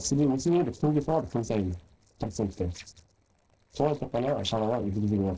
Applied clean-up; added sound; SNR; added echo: neural separator model SepFormer DNS4.